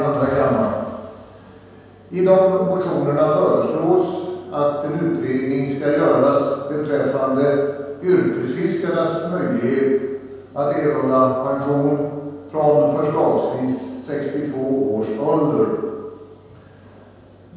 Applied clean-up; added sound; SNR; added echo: none; none; none; reverberation time 1.2 s.